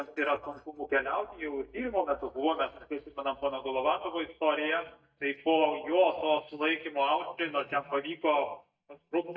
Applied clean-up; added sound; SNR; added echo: neural mask model DeepFilterNet 3.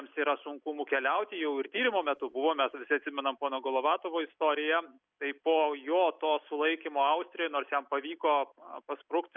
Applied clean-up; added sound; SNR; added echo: none; none; none; none.